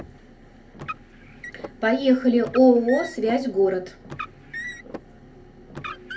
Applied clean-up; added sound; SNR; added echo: none; Car; 15 dB; reverberation time 0.3 s.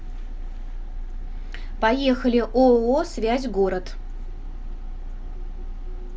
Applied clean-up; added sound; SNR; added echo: none; none; none; none.